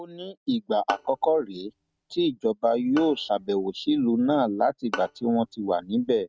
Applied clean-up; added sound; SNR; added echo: neural mask model RNNoise.